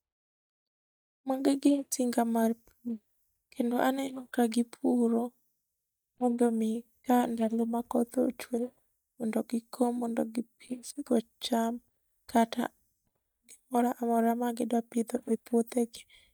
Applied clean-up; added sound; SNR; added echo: neural mask model DeepFilterNet 3.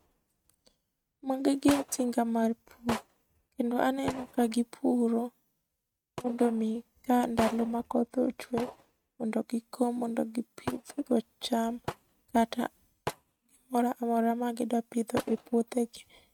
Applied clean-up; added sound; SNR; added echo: neural mask model RNNoise.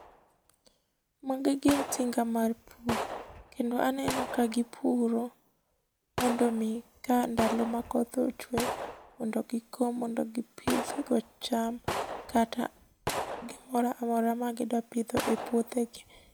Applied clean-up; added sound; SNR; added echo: none; Gunshot, gunfire; 8 dB; none.